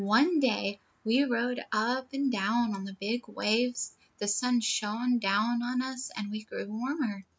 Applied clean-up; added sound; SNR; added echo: none; none; none; none.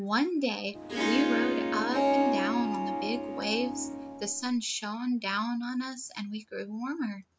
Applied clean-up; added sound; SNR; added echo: none; Harp; -2 dB; none.